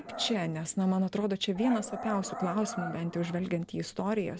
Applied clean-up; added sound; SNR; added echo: none; Growling; 12 dB; none.